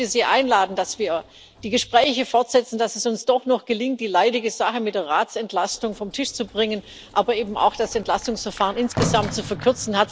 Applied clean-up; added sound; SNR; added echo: none; Sliding door; 14 dB; none.